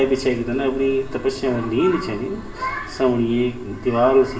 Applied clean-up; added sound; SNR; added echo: none; none; none; reverberation time 0.7 s.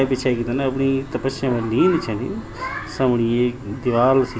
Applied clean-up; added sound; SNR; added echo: none; none; none; none.